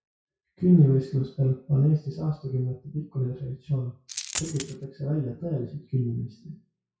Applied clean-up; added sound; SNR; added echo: classical method WPE with log-MMSE.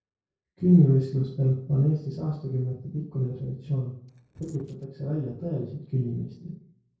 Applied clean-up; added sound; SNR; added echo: neural separator model SepFormer DNS4.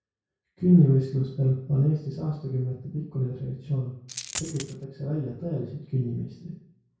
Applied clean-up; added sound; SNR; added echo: none; Coin (dropping); 10 dB; reverberation time 0.6 s.